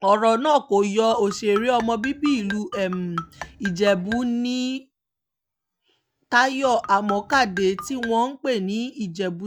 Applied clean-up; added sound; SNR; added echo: none; Marimba, xylophone; 12 dB; none.